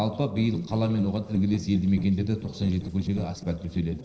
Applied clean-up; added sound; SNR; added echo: neural separator model SepFormer DNS4.